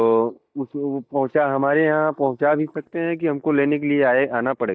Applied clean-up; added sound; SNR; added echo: neural mask model DeepFilterNet 3.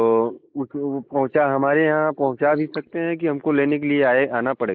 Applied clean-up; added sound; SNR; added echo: neural mask model Resemble Enhance denoiser.